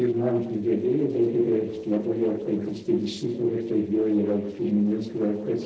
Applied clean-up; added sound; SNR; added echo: neural separator model SepFormer DNS4.